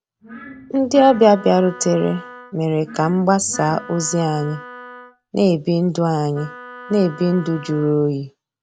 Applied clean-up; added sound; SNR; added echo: none; Glass + Wind instrument, woodwind instrument; 18 dB; none.